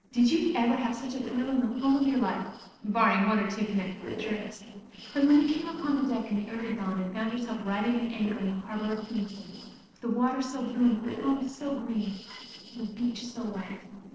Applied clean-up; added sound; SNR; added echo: neural separator model SepFormer DNS4.